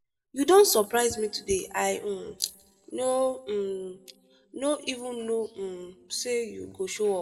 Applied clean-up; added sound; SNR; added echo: none; none; none; reverberation time 0.6 s.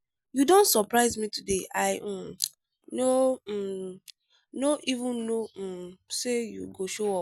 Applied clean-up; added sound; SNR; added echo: none; none; none; none.